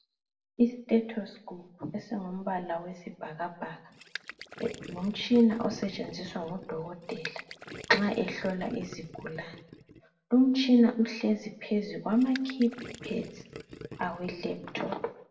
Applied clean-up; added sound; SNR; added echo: none; Gurgling; 15 dB; reverberation time 0.5 s.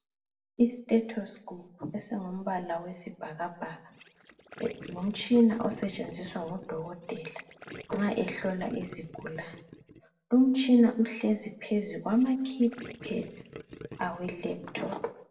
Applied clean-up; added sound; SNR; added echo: neural separator model SepFormer DNS4.